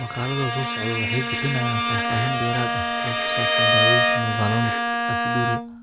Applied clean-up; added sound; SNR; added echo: none; Bowed string instrument + Bowed string instrument; -4 dB; none.